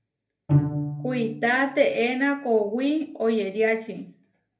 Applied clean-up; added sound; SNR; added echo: none; Bowed string instrument; 4 dB; reverberation time 0.3 s.